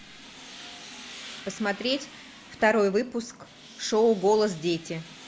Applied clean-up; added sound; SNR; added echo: none; Tools; 18 dB; none.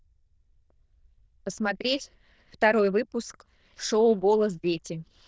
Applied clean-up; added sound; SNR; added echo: neural diffusion model UNIVERSE++.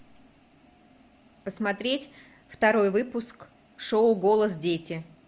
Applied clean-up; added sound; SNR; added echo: none; none; none; none.